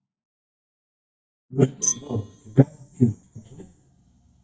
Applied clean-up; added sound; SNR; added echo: neural mask model DeepFilterNet 3.